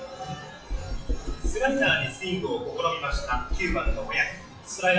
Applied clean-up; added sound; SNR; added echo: classical method WPE with log-MMSE.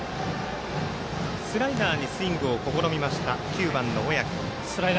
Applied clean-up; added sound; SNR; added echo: none; none; none; none.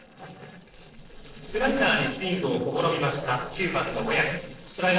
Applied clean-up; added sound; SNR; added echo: neural separator model SepFormer DNS4.